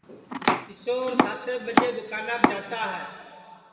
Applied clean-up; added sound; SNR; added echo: none; Domestic sounds, home sounds; -5 dB; reverberation time 2.1 s.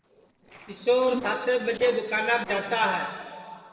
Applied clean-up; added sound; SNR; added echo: neural separator model SepFormer DNS4.